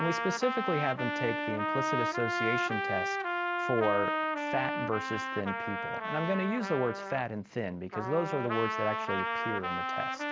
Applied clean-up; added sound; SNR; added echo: none; Trumpet; 0 dB; none.